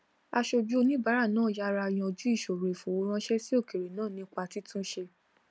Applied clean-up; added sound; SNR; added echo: none; none; none; none.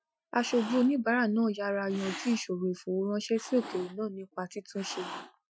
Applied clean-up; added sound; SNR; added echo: classical method Wiener filter.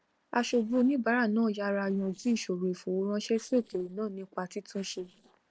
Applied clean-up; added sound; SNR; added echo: neural separator model SepFormer DNS4.